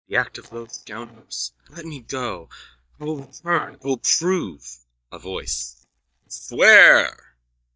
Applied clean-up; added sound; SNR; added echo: neural mask model DeepFilterNet 3.